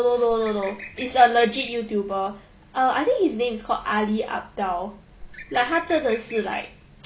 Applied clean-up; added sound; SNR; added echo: none; Bird; 16 dB; none.